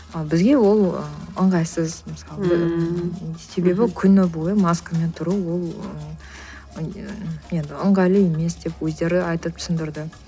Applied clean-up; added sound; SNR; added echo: none; none; none; none.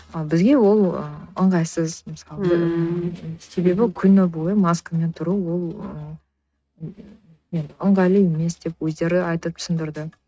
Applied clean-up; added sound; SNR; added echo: neural mask model RNNoise.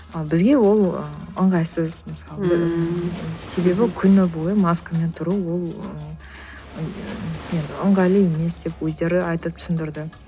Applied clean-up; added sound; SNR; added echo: none; Waves, surf; 18 dB; none.